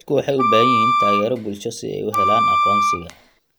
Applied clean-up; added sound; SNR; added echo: none; Wind instrument, woodwind instrument; -4 dB; none.